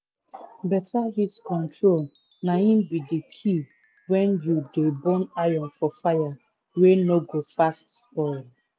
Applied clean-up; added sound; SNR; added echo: none; Wind chime; 13 dB; none.